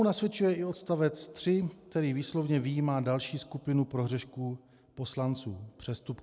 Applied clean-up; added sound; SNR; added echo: none; none; none; none.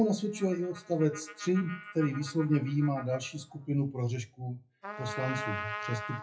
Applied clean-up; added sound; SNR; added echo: classical method WPE with log-MMSE.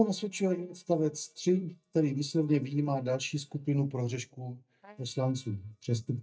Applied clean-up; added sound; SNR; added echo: neural mask model DeepFilterNet 3.